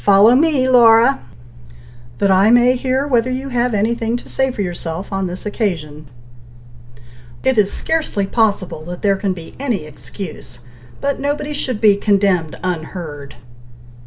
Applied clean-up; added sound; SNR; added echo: none; none; none; none.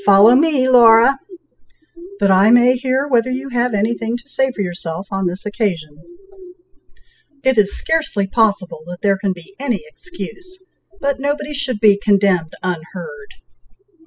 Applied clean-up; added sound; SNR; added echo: classical method spectral subtraction.